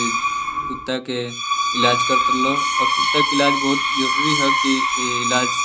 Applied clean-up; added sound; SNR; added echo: none; Screech; -4 dB; none.